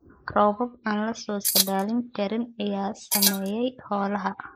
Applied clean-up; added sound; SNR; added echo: neural mask model Resemble Enhance denoiser.